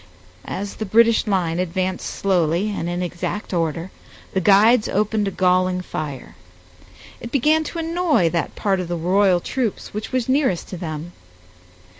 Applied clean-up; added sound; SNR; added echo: none; none; none; none.